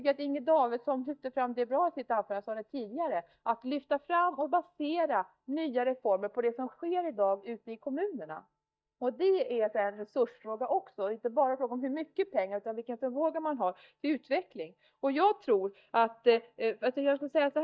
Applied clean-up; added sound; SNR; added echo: neural mask model DeepFilterNet 3.